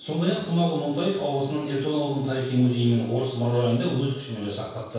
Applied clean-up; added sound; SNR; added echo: none; Wind instrument, woodwind instrument; 18 dB; reverberation time 0.7 s.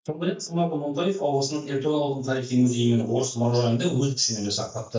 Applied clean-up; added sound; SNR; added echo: neural mask model DeepFilterNet 3.